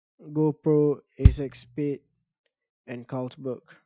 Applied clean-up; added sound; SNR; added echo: classical method Wiener filter.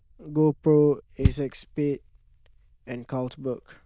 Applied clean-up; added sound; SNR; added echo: neural diffusion model UNIVERSE++.